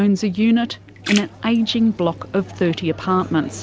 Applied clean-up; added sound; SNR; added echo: none; Splash, splatter; 16 dB; none.